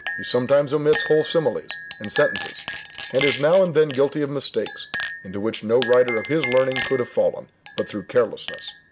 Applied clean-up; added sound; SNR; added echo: none; Chink, clink; 7 dB; none.